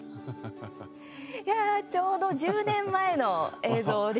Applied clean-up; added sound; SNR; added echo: none; none; none; none.